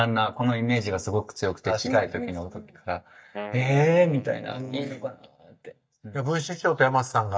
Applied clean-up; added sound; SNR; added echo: neural mask model DeepFilterNet 3.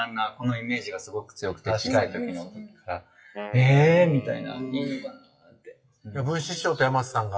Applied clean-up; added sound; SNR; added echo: classical method WPE with log-MMSE.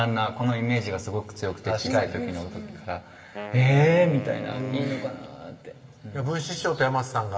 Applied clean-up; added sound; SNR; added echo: none; Wind instrument, woodwind instrument; 14 dB; reverberation time 1.3 s.